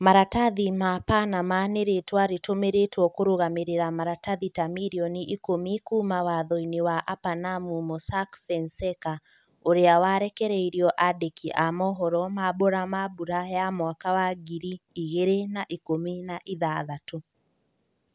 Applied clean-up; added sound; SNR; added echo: none; none; none; none.